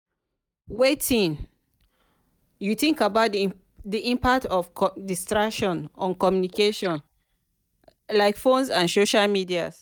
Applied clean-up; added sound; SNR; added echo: neural mask model DeepFilterNet 3.